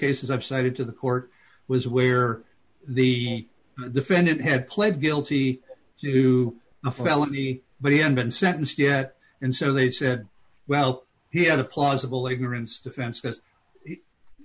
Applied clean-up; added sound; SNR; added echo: none; none; none; none.